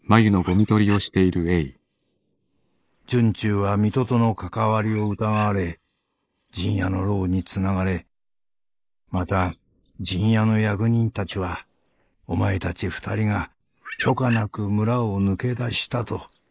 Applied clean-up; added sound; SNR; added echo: neural mask model Resemble Enhance denoiser.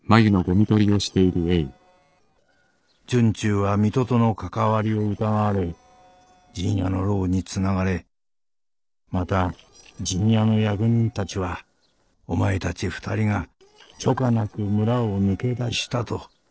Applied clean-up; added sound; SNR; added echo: neural separator model SepFormer DNS4.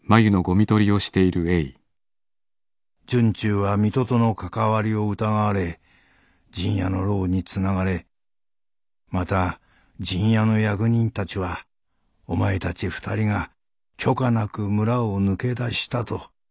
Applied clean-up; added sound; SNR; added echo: none; none; none; none.